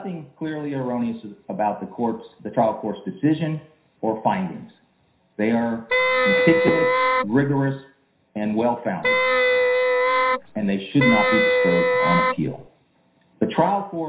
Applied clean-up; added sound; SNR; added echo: none; Wind instrument, woodwind instrument; -5 dB; reverberation time 0.5 s.